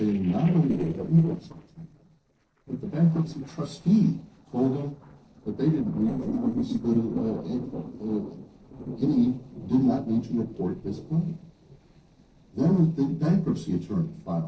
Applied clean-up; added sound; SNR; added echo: neural separator model SepFormer DNS4.